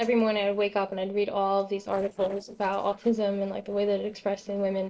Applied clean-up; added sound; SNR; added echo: neural separator model SepFormer DNS4.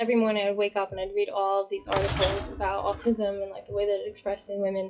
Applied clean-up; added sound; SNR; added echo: classical method WPE with log-MMSE.